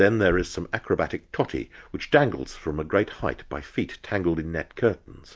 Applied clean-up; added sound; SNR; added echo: none; none; none; none.